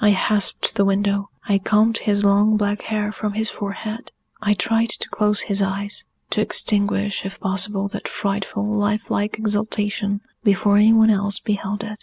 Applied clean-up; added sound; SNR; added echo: none; none; none; none.